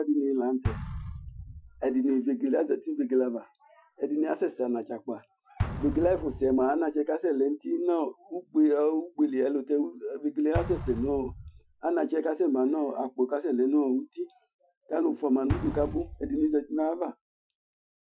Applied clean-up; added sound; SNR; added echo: classical method Wiener filter.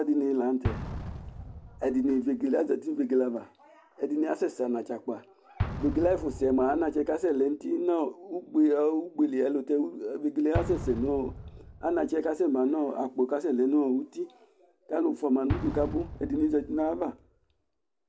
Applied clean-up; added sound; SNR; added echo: none; Explosion; 12 dB; none.